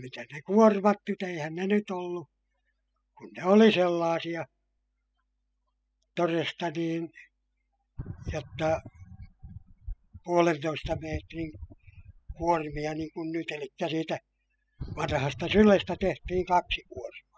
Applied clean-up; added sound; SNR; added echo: classical method spectral subtraction.